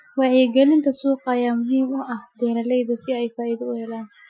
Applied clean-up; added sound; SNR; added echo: classical method Wiener filter.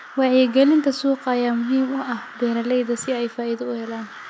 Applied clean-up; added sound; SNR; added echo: none; Crow; 19 dB; none.